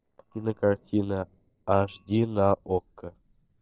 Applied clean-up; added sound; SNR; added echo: neural separator model SepFormer DNS4.